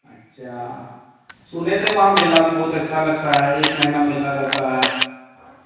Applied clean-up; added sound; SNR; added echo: none; Camera; 5 dB; reverberation time 1.1 s.